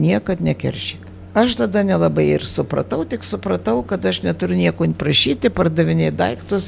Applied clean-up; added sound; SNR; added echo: none; Microwave oven; 19 dB; none.